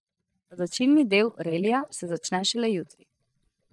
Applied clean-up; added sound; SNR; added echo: neural mask model DeepFilterNet 3.